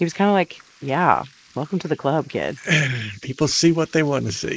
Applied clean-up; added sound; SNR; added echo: neural mask model Resemble Enhance denoiser.